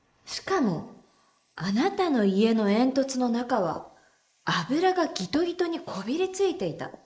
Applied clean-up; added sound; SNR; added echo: neural mask model Resemble Enhance denoiser.